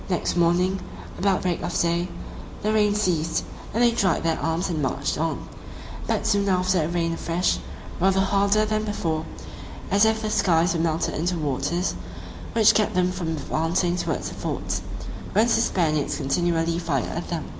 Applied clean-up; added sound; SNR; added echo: none; none; none; none.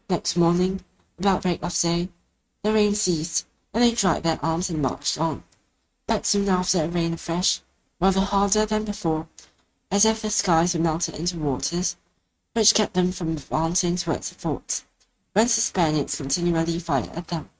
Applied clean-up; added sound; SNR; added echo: neural mask model RNNoise.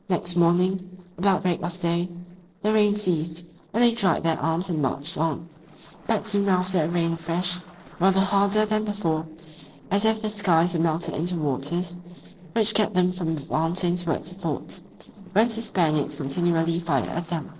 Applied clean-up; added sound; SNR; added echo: neural separator model SepFormer DNS4.